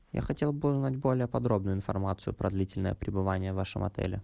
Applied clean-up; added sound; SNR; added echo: none; none; none; none.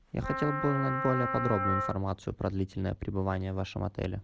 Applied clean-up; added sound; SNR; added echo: none; Wind instrument, woodwind instrument; 3 dB; none.